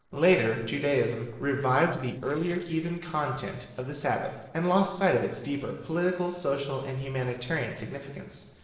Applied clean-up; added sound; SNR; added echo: neural separator model SepFormer DNS4.